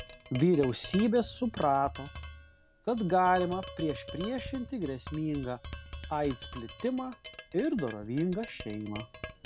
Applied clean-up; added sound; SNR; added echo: none; Tap; 11 dB; none.